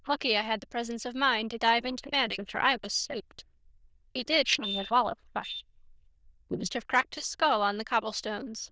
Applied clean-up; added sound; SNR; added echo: neural diffusion model UNIVERSE++.